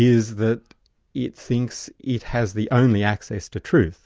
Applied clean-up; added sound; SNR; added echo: none; none; none; none.